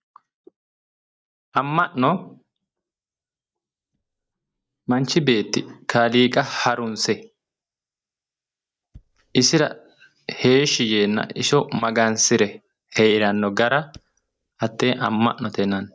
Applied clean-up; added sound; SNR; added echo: neural mask model DeepFilterNet 3.